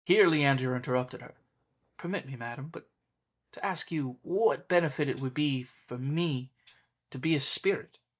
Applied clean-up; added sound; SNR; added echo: neural mask model DeepFilterNet 3.